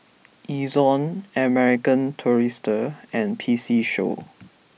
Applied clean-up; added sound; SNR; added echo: none; none; none; none.